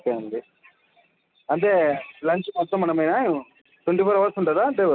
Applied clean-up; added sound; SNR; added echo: none; none; none; none.